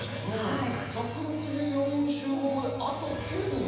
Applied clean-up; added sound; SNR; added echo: none; Domestic sounds, home sounds; 10 dB; reverberation time 1.1 s.